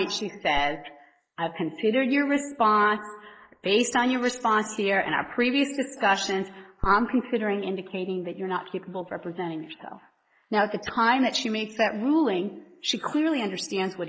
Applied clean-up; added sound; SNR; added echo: neural mask model Resemble Enhance denoiser.